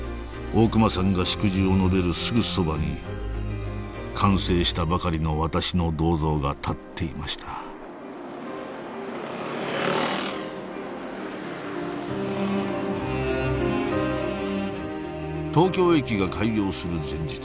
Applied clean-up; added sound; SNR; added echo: none; none; none; none.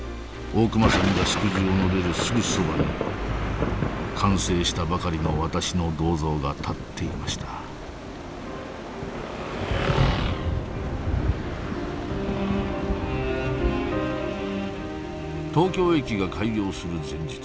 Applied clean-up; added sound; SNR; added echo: none; Thunder / Rain; 4 dB; none.